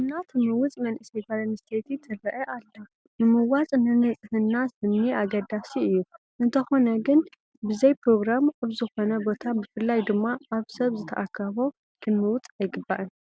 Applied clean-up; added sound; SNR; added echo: none; none; none; none.